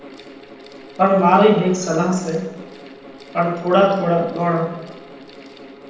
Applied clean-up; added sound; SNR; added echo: none; Mechanical fan; 19 dB; reverberation time 0.9 s.